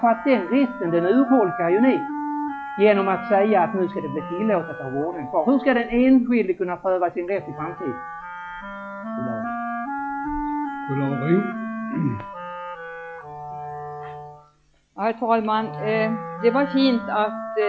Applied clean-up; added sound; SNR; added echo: classical method log-MMSE.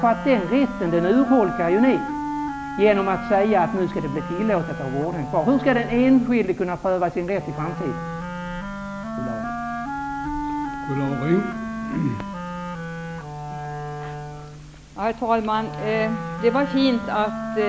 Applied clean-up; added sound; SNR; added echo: none; Wind instrument, woodwind instrument; 8 dB; none.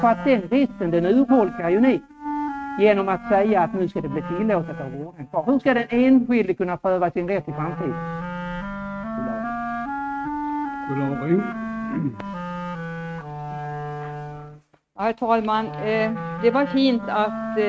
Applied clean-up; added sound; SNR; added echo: neural mask model RNNoise.